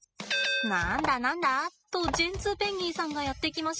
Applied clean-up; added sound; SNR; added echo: classical method spectral subtraction.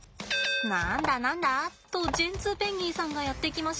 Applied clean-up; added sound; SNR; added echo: none; Telephone; 10 dB; none.